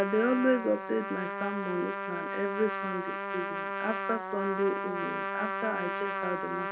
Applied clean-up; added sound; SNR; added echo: none; Trumpet; 3 dB; none.